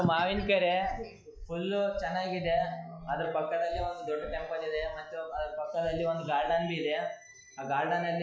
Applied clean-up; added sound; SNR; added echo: classical method log-MMSE.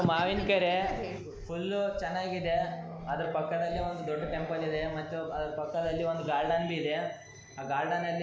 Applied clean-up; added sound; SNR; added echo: none; Breathing + Bass guitar; 16 dB; none.